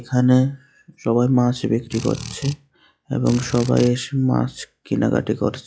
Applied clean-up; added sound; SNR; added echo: classical method log-MMSE.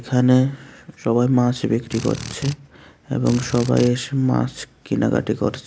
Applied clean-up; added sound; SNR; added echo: none; Drill; 12 dB; none.